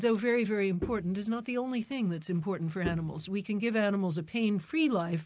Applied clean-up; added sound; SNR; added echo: none; Bowed string instrument; 14 dB; none.